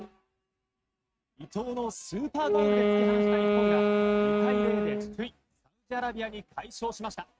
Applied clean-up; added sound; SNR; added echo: neural mask model RNNoise.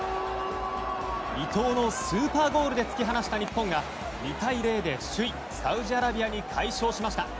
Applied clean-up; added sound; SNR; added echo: none; none; none; none.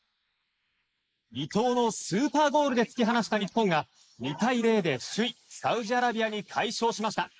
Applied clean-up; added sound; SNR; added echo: neural mask model Resemble Enhance denoiser.